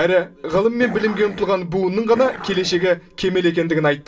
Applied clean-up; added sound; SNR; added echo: none; Dog; 15 dB; reverberation time 0.2 s.